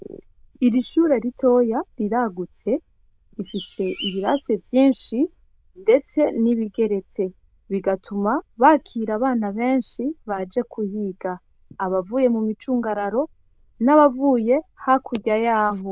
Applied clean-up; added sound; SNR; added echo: neural diffusion model UNIVERSE++.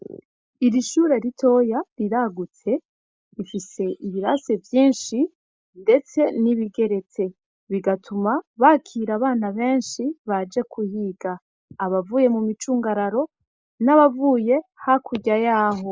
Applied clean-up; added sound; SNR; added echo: neural mask model Resemble Enhance denoiser.